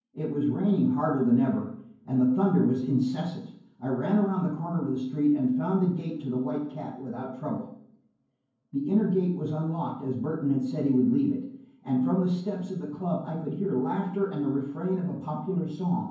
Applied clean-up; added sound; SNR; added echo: none; none; none; reverberation time 0.9 s.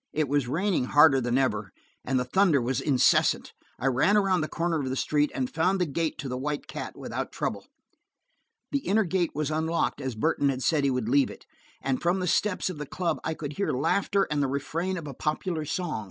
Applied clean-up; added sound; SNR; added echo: none; none; none; none.